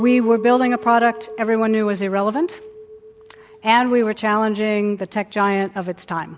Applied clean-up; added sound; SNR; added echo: none; Chink, clink; 17 dB; none.